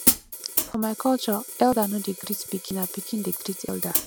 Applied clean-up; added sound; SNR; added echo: none; Hi-hat; 2 dB; none.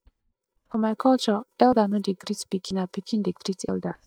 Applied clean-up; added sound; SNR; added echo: neural mask model DeepFilterNet 3.